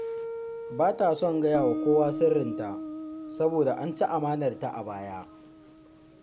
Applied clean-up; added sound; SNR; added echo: none; Guitar; 8 dB; none.